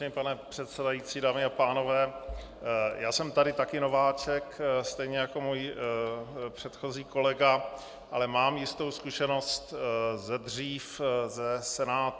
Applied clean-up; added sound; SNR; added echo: none; none; none; none.